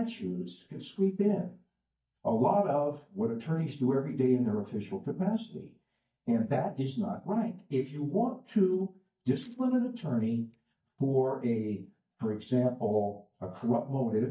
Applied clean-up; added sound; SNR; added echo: neural mask model DeepFilterNet 3.